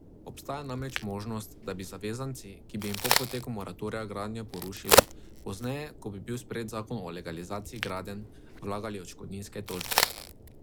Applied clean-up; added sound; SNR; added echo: none; Crack; -4 dB; none.